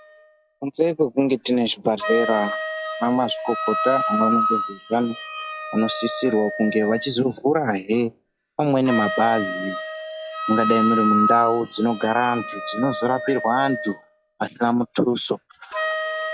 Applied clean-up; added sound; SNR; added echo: classical method log-MMSE.